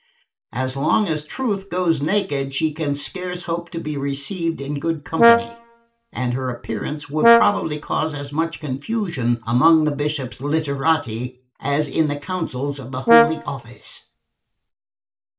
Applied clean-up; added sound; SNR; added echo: none; Brass instrument; -2 dB; reverberation time 0.2 s.